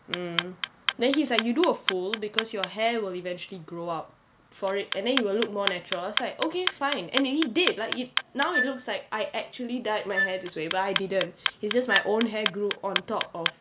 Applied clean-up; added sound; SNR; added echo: none; Clock + Wind instrument, woodwind instrument; 4 dB; none.